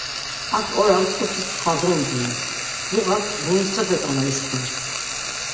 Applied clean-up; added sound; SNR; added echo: none; Frying (food); 4 dB; reverberation time 1.3 s.